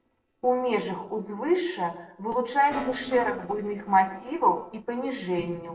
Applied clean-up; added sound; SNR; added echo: neural separator model SepFormer DNS4.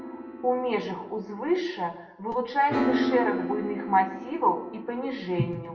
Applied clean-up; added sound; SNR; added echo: none; Piano; 5 dB; reverberation time 0.6 s.